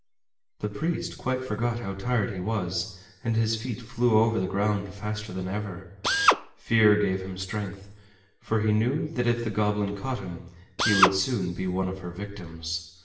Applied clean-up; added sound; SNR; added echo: none; Drill; -3 dB; reverberation time 0.8 s.